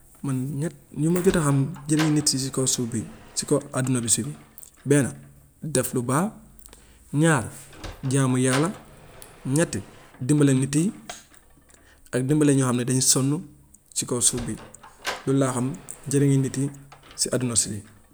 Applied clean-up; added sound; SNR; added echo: none; Sliding door; 19 dB; none.